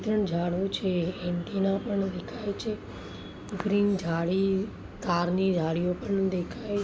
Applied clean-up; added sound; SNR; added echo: none; none; none; none.